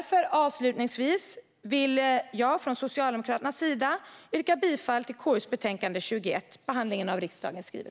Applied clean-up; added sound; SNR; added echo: none; none; none; none.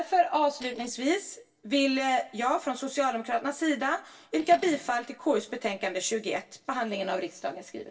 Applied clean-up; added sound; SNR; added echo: neural separator model SepFormer DNS4.